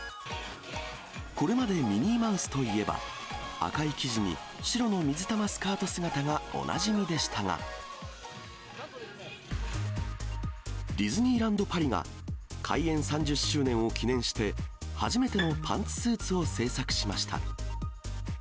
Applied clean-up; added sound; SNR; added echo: none; Bowed string instrument; 10 dB; none.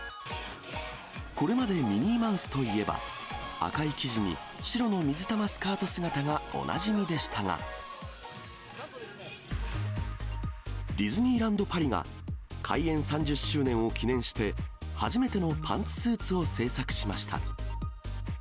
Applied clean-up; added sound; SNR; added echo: none; none; none; none.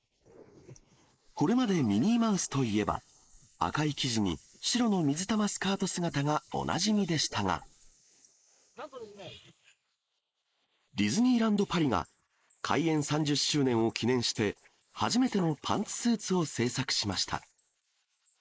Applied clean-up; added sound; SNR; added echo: neural mask model Resemble Enhance denoiser.